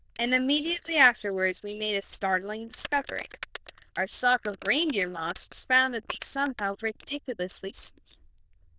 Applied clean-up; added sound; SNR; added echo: neural diffusion model UNIVERSE++.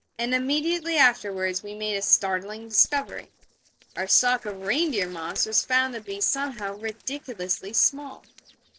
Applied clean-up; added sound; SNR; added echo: neural separator model SepFormer DNS4.